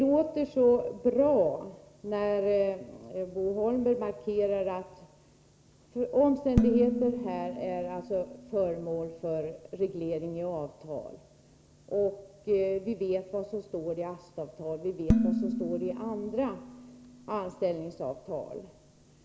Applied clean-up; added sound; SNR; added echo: none; Dishes, pots, and pans; 3 dB; none.